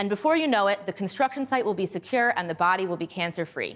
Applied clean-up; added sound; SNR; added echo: none; none; none; none.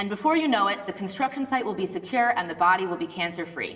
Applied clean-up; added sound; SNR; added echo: none; none; none; reverberation time 2.0 s.